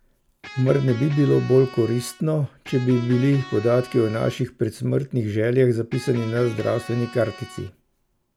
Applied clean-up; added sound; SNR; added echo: none; Electric guitar; 17 dB; none.